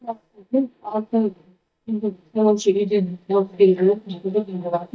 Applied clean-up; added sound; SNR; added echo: neural mask model DeepFilterNet 3.